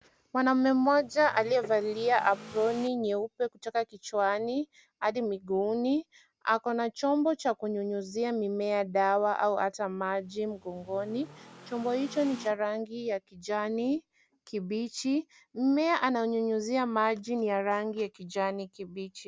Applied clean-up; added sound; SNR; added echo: none; Accelerating, revving, vroom / Car; 19 dB; none.